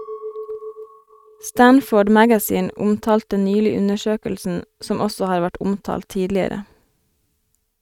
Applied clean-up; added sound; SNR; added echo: neural mask model RNNoise.